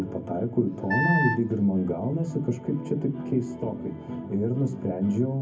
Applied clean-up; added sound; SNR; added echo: none; Wind instrument, woodwind instrument; 2 dB; reverberation time 0.3 s.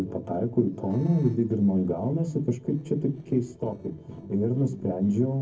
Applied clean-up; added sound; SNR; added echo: neural separator model SepFormer DNS4.